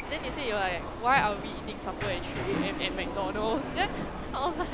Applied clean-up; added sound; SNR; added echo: none; Alarm; 3 dB; none.